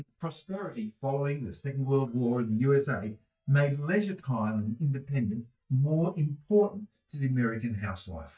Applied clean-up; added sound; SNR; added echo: neural mask model DeepFilterNet 3.